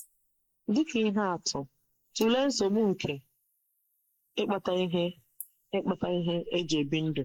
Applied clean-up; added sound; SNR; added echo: neural mask model Resemble Enhance denoiser.